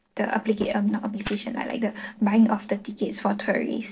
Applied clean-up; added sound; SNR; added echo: neural separator model SepFormer DNS4.